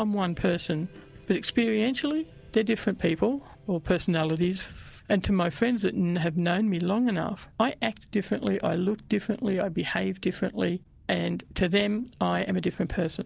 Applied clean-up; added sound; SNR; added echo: none; none; none; none.